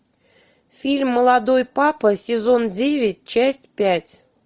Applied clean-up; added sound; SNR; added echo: none; none; none; none.